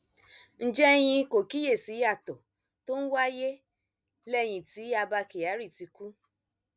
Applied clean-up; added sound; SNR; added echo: none; none; none; none.